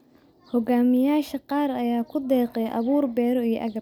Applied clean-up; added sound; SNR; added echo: none; none; none; none.